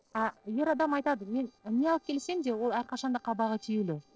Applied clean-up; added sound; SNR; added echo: neural separator model SepFormer DNS4.